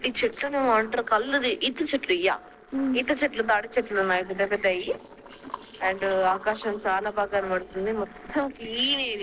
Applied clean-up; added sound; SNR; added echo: neural separator model SepFormer DNS4.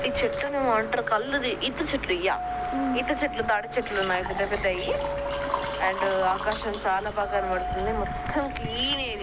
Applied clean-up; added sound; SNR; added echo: none; Doorbell + Water / Liquid; 4 dB; none.